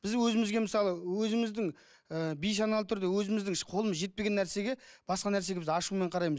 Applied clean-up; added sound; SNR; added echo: none; none; none; none.